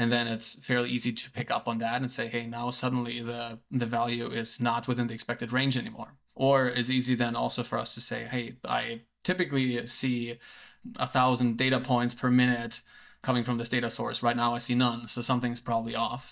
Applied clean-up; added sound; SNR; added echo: neural mask model DeepFilterNet 3.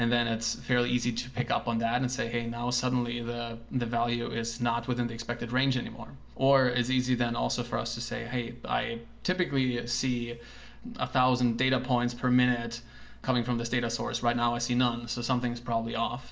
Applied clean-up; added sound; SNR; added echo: none; Engine; 18 dB; reverberation time 0.4 s.